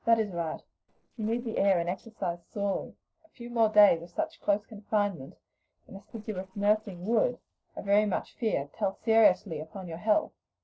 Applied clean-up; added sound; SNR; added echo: neural separator model SepFormer DNS4.